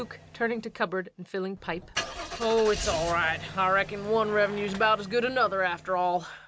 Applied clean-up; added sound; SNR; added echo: none; Engine starting / Car; 12 dB; none.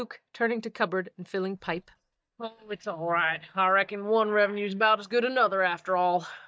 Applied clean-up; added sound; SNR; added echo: neural mask model DeepFilterNet 3.